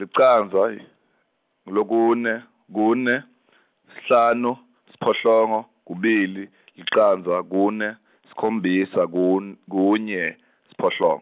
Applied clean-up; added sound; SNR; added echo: none; none; none; none.